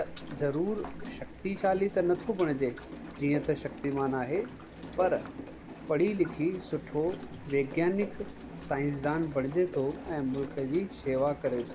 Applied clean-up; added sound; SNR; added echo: none; Rain; 12 dB; none.